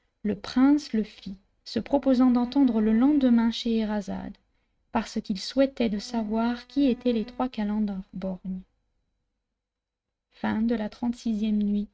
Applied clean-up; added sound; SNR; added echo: neural mask model RNNoise.